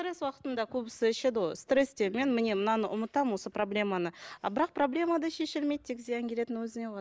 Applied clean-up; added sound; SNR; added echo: none; none; none; none.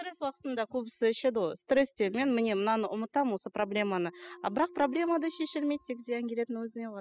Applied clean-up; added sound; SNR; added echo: classical method spectral subtraction.